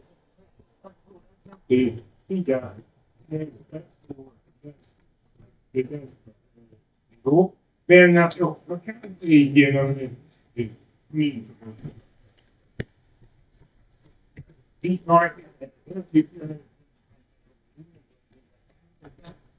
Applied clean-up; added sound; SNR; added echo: neural mask model DeepFilterNet 3.